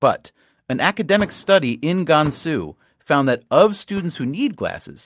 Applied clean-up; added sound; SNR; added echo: neural mask model DeepFilterNet 3.